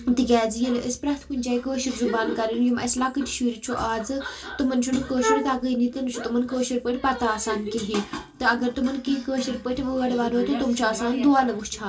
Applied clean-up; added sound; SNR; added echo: none; Wind instrument, woodwind instrument; 2 dB; reverberation time 0.2 s.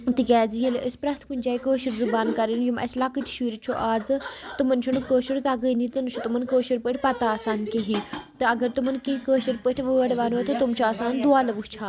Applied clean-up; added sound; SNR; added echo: none; none; none; none.